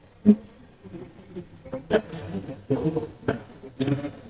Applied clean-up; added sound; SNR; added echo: neural mask model DeepFilterNet 3.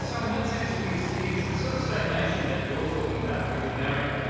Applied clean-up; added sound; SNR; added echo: none; Aircraft; 1 dB; reverberation time 2.2 s.